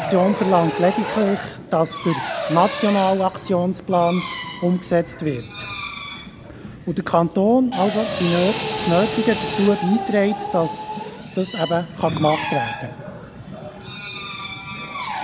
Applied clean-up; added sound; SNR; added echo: none; Drill; 7 dB; none.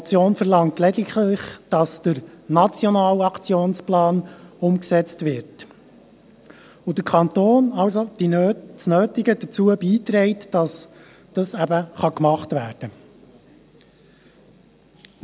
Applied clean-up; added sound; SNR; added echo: none; none; none; none.